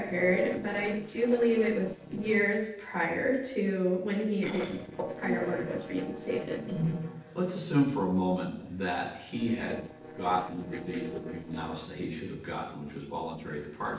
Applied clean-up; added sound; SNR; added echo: neural separator model SepFormer DNS4.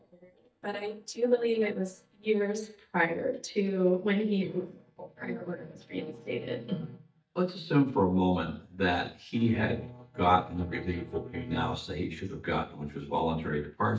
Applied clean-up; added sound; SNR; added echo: neural mask model DeepFilterNet 3.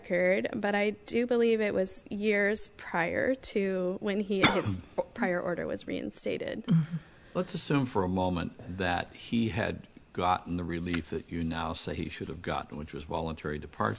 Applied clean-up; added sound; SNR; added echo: none; none; none; none.